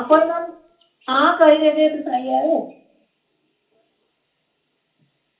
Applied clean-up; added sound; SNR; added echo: none; none; none; reverberation time 0.4 s.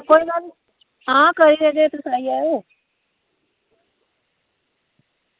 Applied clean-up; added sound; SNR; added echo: none; none; none; none.